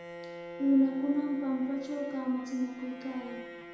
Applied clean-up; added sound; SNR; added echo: none; Bowed string instrument; 13 dB; reverberation time 1.0 s.